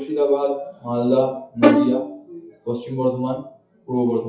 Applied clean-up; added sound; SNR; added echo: classical method WPE with log-MMSE.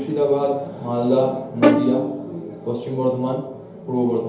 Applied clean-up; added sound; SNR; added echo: none; Bowed string instrument; 1 dB; reverberation time 0.8 s.